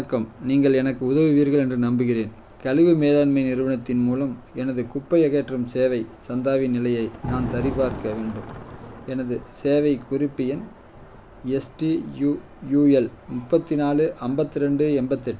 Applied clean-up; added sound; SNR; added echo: none; Thunder; 19 dB; none.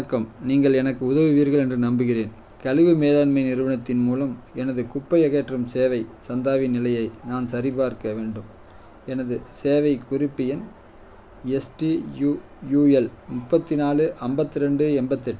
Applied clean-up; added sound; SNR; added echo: none; none; none; none.